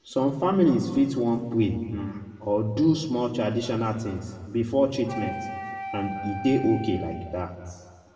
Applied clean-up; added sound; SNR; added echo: none; Wind instrument, woodwind instrument; 10 dB; reverberation time 1.5 s.